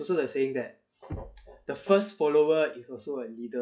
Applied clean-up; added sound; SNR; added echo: classical method log-MMSE.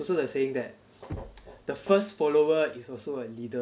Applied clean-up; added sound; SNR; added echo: none; Knock; 19 dB; none.